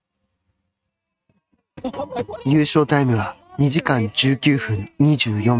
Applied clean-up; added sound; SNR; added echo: neural mask model RNNoise.